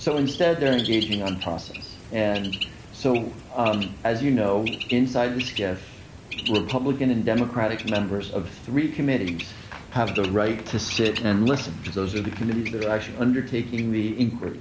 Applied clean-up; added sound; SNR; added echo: none; Bird; 11 dB; none.